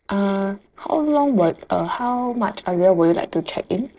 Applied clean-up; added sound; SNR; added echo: neural separator model SepFormer DNS4.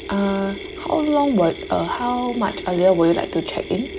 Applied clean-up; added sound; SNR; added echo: none; Mechanisms; 13 dB; none.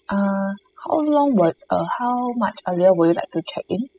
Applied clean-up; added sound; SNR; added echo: classical method spectral subtraction.